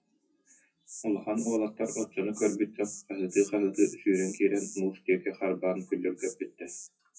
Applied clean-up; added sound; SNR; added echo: classical method WPE with log-MMSE.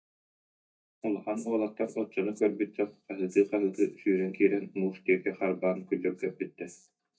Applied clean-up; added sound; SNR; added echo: neural mask model DeepFilterNet 3.